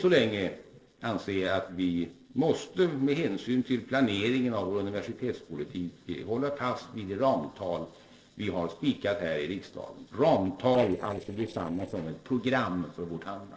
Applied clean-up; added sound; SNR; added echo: neural separator model SepFormer DNS4.